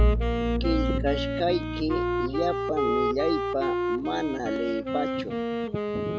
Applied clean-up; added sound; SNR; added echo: none; Wind instrument, woodwind instrument + Bowed string instrument; -3 dB; none.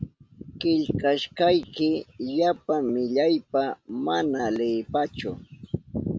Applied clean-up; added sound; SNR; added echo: none; none; none; none.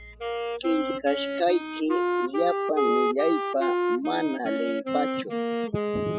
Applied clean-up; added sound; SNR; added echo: classical method spectral subtraction.